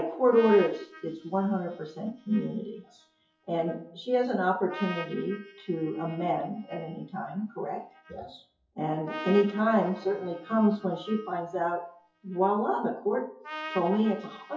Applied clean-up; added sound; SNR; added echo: classical method WPE with log-MMSE.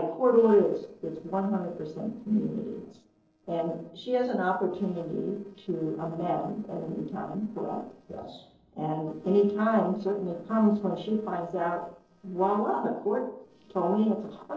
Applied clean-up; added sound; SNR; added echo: neural separator model SepFormer DNS4.